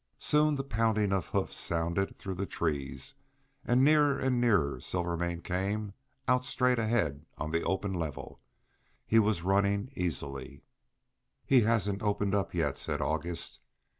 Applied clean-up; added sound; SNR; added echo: none; none; none; none.